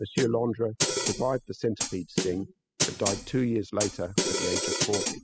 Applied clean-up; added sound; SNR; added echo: classical method spectral subtraction.